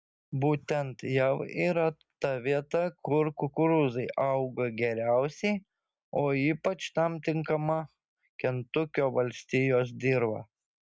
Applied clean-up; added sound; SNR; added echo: none; none; none; none.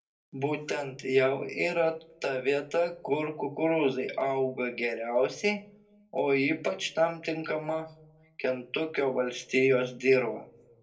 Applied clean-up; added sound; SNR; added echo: none; none; none; reverberation time 0.2 s.